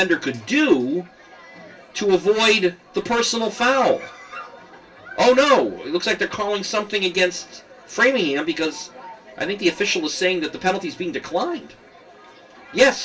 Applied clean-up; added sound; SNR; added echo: none; none; none; reverberation time 0.2 s.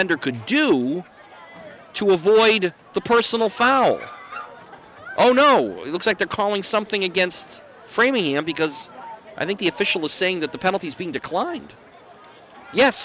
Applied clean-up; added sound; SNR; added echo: none; none; none; none.